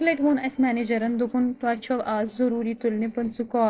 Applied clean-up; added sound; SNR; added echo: neural separator model SepFormer DNS4.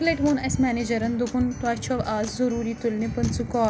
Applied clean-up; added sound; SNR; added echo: none; Acoustic guitar; 17 dB; none.